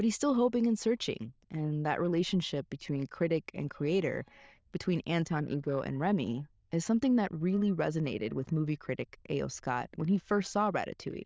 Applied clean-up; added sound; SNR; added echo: neural diffusion model UNIVERSE++.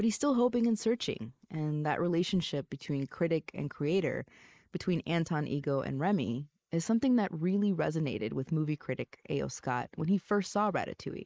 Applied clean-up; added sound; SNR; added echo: neural mask model Resemble Enhance denoiser.